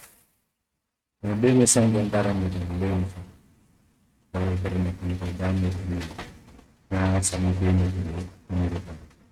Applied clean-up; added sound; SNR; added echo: neural mask model RNNoise.